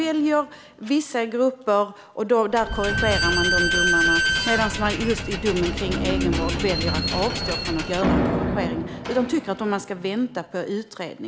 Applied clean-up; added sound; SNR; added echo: none; Squeak / Slam; 1 dB; none.